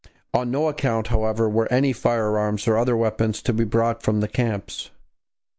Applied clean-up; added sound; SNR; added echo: none; none; none; none.